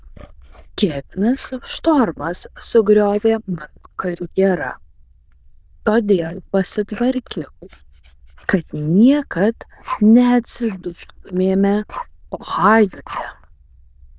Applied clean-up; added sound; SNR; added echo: neural diffusion model UNIVERSE++.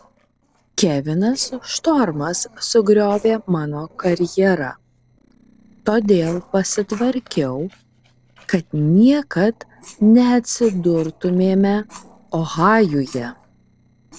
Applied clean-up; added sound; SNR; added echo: neural separator model SepFormer DNS4.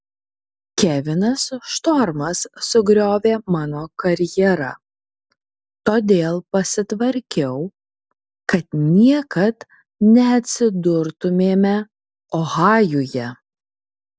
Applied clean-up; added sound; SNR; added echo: none; none; none; none.